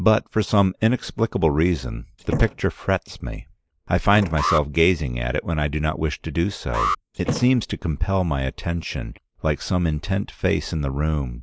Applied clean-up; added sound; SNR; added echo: neural mask model Resemble Enhance denoiser.